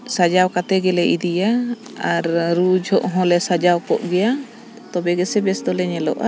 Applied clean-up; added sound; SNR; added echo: none; none; none; none.